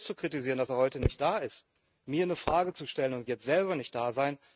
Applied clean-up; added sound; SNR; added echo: neural mask model RNNoise.